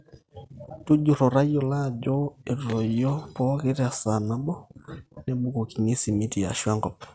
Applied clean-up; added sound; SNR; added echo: neural mask model RNNoise.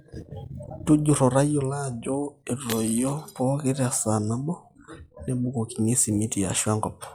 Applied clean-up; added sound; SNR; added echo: classical method log-MMSE.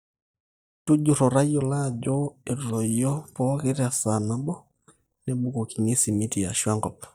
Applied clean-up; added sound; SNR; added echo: neural mask model DeepFilterNet 3.